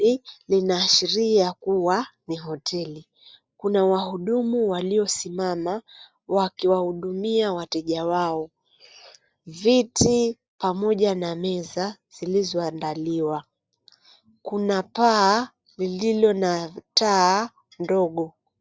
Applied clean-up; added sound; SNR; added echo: none; none; none; none.